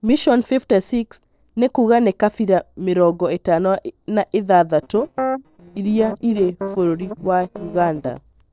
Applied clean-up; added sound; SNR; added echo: neural separator model SepFormer DNS4.